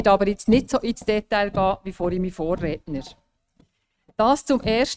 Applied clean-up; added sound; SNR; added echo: neural mask model RNNoise.